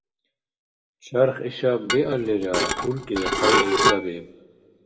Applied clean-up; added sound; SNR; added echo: none; Dishes, pots, and pans / Glass; -2 dB; reverberation time 1.3 s.